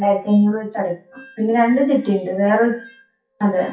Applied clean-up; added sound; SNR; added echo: classical method WPE with log-MMSE.